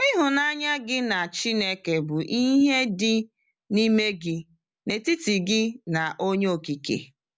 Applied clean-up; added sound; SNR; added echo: none; none; none; none.